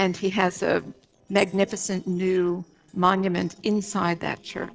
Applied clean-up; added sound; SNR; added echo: neural separator model SepFormer DNS4.